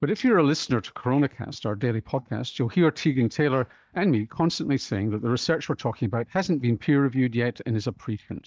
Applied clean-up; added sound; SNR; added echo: neural mask model DeepFilterNet 3.